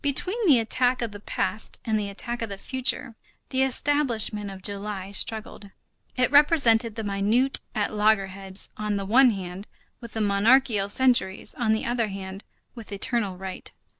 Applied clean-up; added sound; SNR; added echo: none; none; none; none.